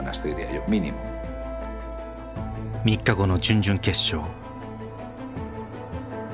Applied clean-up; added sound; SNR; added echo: none; none; none; none.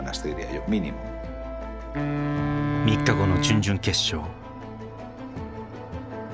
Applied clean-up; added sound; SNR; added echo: none; Wind instrument, woodwind instrument; 0 dB; none.